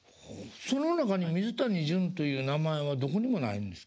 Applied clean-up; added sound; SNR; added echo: none; none; none; none.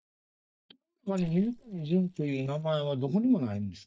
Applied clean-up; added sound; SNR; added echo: neural mask model DeepFilterNet 3.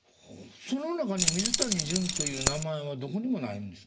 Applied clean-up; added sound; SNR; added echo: none; Keys jangling; -4 dB; reverberation time 0.7 s.